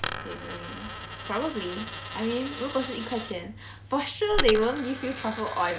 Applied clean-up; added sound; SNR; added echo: none; Coin (dropping); 5 dB; none.